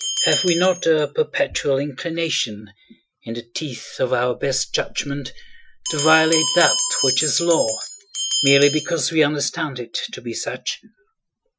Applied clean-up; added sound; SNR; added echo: classical method Wiener filter.